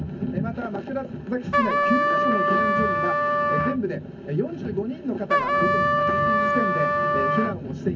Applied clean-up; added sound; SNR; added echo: none; Trumpet; -5 dB; reverberation time 0.3 s.